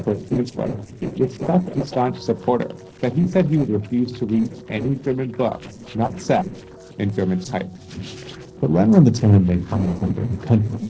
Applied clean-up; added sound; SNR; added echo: neural separator model SepFormer DNS4.